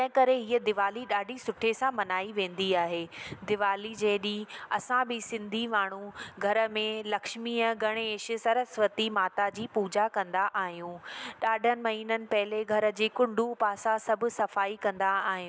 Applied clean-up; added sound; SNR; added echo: none; none; none; none.